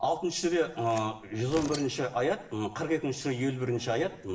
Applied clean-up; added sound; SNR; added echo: none; Tearing; 18 dB; reverberation time 0.8 s.